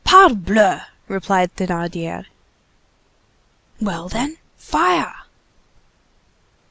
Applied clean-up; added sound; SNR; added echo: none; none; none; none.